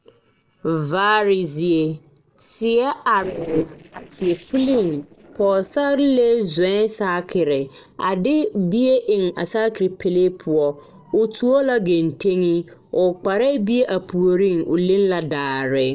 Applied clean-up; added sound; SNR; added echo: neural separator model SepFormer DNS4.